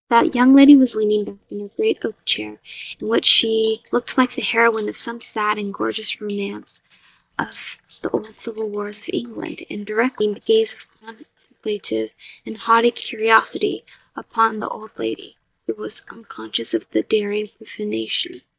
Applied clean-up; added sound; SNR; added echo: neural mask model DeepFilterNet 3.